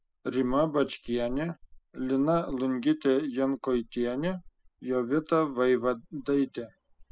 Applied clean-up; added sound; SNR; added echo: classical method spectral subtraction.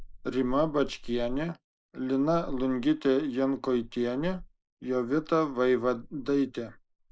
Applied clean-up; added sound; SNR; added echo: neural mask model Resemble Enhance denoiser.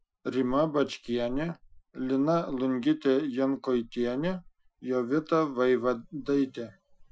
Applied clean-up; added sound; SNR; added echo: classical method Wiener filter.